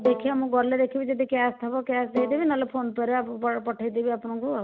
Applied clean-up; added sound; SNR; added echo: none; Bowed string instrument; 13 dB; none.